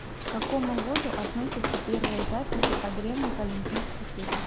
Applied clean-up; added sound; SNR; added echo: none; Walk, footsteps; -2 dB; none.